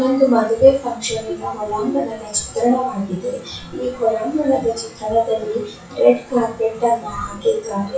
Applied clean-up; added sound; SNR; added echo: classical method WPE with log-MMSE.